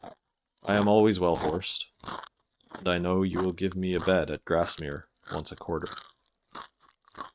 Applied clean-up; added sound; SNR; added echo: neural mask model RNNoise.